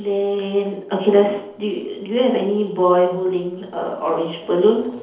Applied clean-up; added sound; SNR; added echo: none; none; none; reverberation time 2.2 s.